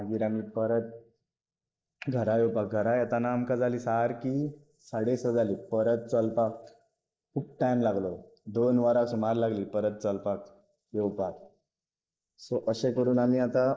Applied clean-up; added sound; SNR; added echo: neural mask model Resemble Enhance denoiser.